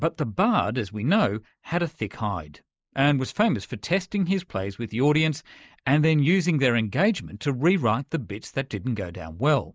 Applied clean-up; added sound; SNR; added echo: neural mask model Resemble Enhance denoiser.